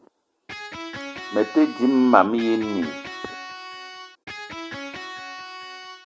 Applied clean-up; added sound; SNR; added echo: none; Electric guitar; 11 dB; none.